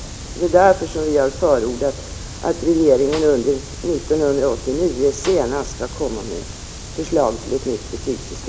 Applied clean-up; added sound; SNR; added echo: none; Snare drum; 19 dB; none.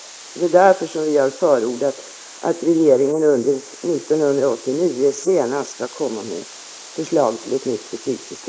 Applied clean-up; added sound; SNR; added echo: neural mask model Resemble Enhance denoiser.